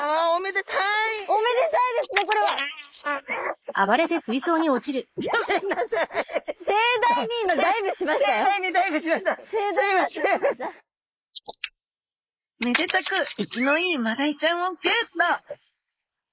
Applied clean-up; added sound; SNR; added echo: neural mask model Resemble Enhance denoiser.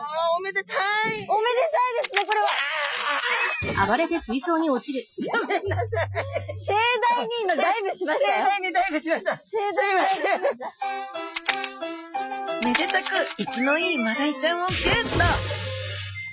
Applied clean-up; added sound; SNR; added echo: classical method Wiener filter.